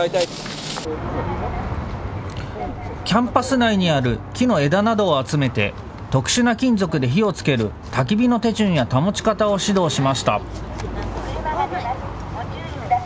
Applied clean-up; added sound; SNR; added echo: none; Bowed string instrument; 19 dB; none.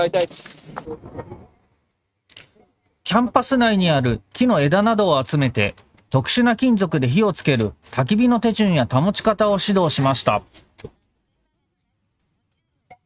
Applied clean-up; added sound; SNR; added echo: neural mask model RNNoise.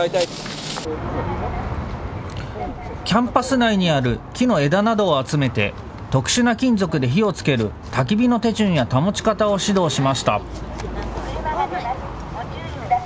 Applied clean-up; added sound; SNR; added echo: none; none; none; none.